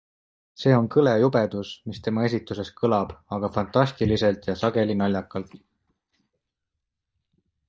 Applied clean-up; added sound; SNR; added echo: neural mask model DeepFilterNet 3.